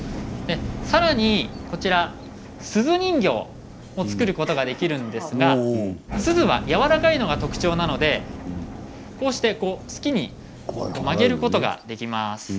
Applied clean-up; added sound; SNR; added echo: none; Engine; 11 dB; none.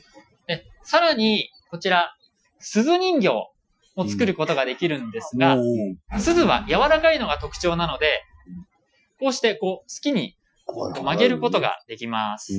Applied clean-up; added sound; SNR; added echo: classical method Wiener filter.